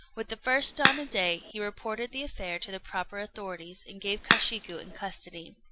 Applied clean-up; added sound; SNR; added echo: none; Crack; -4 dB; none.